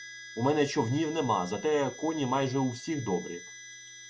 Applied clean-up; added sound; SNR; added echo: none; Harmonica; 16 dB; none.